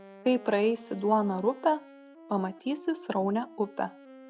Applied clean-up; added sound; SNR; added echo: none; Wind instrument, woodwind instrument; 20 dB; none.